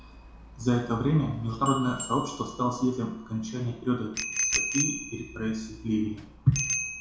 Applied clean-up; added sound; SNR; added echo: none; Bicycle bell; 7 dB; reverberation time 0.6 s.